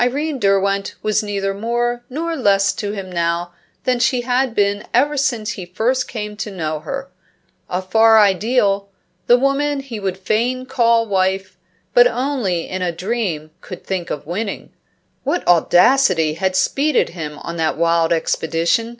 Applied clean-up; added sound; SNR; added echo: none; none; none; none.